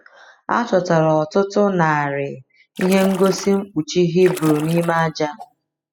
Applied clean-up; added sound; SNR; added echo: classical method spectral subtraction.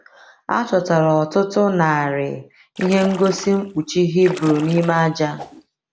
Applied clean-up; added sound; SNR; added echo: none; Whoosh, swoosh, swish + Splash, splatter; 15 dB; none.